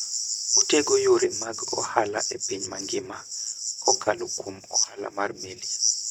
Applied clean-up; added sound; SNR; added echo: neural mask model RNNoise.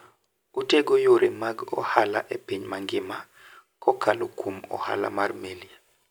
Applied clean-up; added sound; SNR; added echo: none; none; none; none.